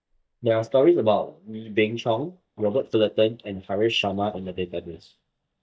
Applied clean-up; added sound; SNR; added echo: neural mask model DeepFilterNet 3.